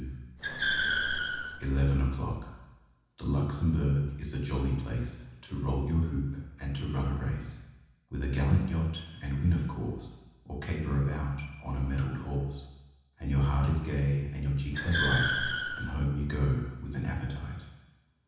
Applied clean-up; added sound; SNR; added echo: none; Car; 2 dB; reverberation time 1.1 s.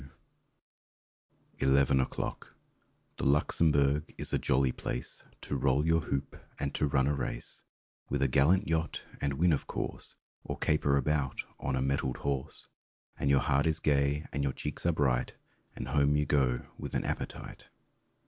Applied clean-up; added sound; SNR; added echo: none; none; none; none.